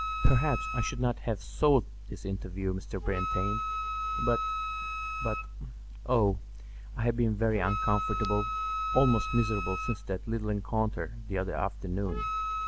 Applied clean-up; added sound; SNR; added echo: none; Wind instrument, woodwind instrument; 7 dB; none.